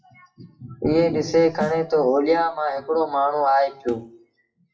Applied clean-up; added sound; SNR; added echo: classical method WPE with log-MMSE.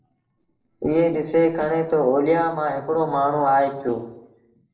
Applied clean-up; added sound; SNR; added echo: neural separator model SepFormer DNS4.